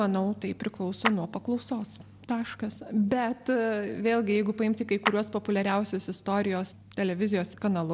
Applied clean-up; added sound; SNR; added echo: none; Clapping; 8 dB; none.